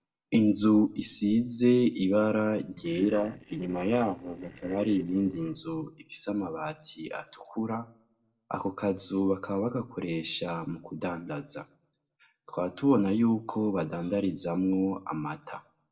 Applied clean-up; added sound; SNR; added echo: neural separator model SepFormer DNS4.